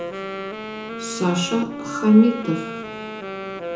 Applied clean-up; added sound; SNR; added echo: none; Wind instrument, woodwind instrument; 9 dB; reverberation time 0.6 s.